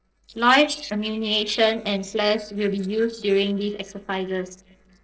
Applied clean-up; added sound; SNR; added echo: neural separator model SepFormer DNS4.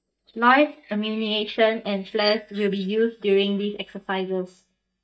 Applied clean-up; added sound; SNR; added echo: neural mask model DeepFilterNet 3.